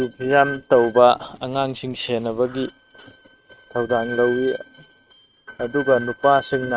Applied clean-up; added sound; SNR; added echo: neural mask model RNNoise.